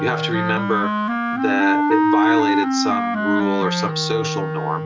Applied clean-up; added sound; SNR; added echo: none; Wind instrument, woodwind instrument; -3 dB; none.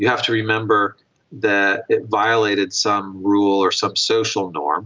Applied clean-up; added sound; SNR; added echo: none; none; none; none.